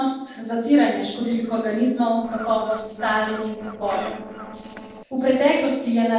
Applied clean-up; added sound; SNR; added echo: neural separator model SepFormer DNS4.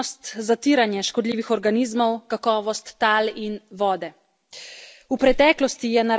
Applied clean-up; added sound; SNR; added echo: none; none; none; none.